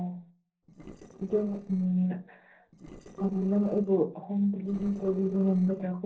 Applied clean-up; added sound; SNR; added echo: neural separator model SepFormer DNS4.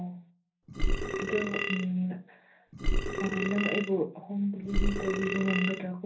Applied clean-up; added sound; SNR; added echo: none; Burping, eructation; -3 dB; reverberation time 0.3 s.